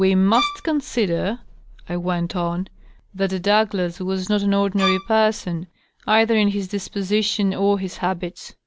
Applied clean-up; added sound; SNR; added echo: none; Bowed string instrument; 6 dB; none.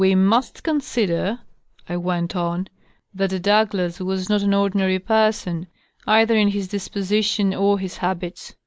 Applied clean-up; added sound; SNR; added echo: neural mask model Resemble Enhance denoiser.